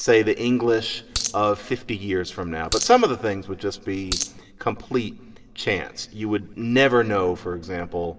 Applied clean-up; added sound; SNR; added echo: none; Coin (dropping); 5 dB; reverberation time 2.2 s.